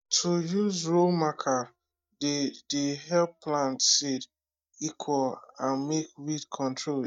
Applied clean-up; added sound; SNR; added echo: neural mask model DeepFilterNet 3.